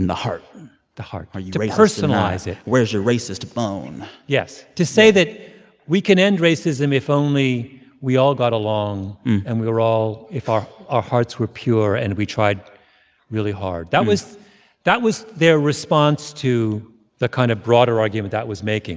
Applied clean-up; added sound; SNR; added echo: none; none; none; none.